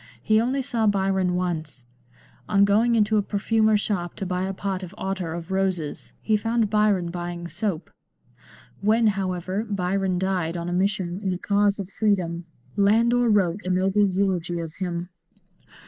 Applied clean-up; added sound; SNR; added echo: neural mask model Resemble Enhance denoiser.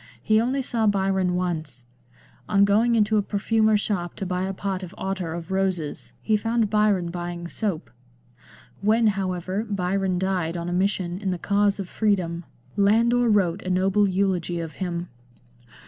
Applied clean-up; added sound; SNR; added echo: none; none; none; none.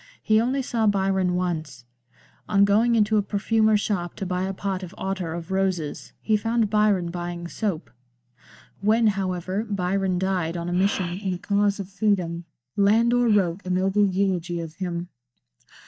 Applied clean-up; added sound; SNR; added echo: neural mask model DeepFilterNet 3.